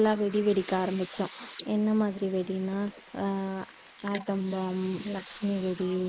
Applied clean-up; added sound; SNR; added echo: neural mask model Resemble Enhance denoiser.